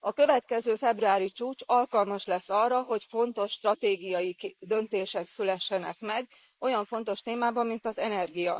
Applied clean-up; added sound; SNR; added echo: neural mask model Resemble Enhance denoiser.